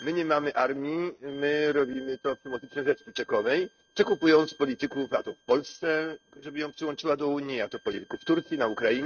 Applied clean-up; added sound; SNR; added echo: neural mask model RNNoise.